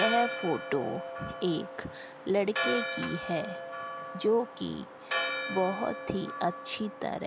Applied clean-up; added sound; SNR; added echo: none; Church bell; 4 dB; none.